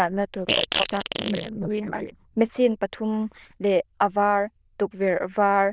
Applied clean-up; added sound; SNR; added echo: neural diffusion model UNIVERSE++.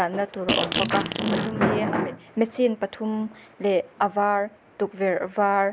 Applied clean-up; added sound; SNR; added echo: none; Fart; 3 dB; none.